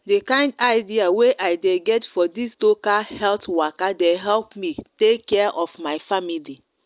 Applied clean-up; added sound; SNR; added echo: none; none; none; none.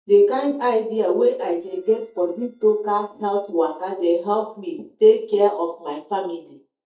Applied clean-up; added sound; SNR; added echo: neural mask model DeepFilterNet 3.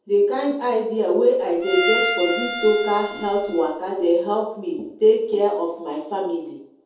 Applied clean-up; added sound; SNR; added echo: none; Bowed string instrument; 6 dB; reverberation time 0.7 s.